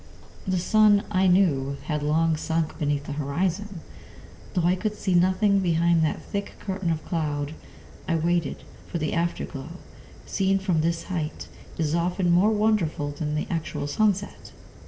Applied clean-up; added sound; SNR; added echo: none; Fire; 17 dB; reverberation time 0.7 s.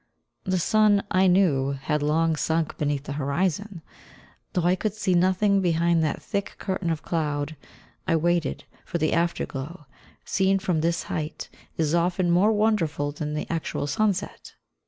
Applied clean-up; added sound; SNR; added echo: none; none; none; none.